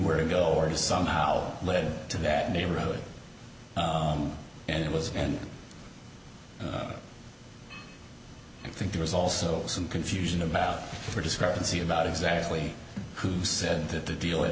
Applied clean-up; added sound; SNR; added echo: none; none; none; none.